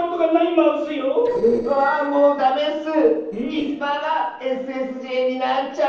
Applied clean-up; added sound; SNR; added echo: neural separator model SepFormer DNS4.